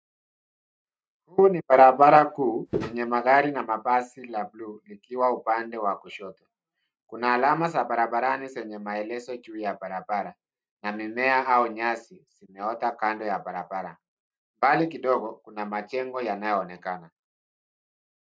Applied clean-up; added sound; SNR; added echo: neural mask model RNNoise.